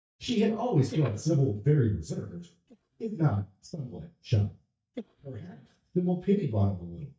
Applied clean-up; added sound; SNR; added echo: neural mask model DeepFilterNet 3.